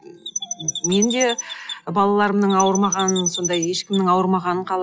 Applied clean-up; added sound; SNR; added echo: classical method log-MMSE.